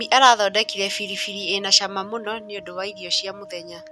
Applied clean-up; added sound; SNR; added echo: none; Wind instrument, woodwind instrument; 19 dB; none.